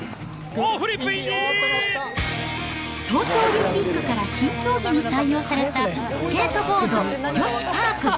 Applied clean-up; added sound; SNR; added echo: none; none; none; none.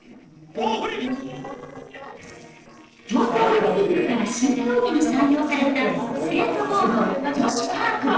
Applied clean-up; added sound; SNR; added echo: neural separator model SepFormer DNS4.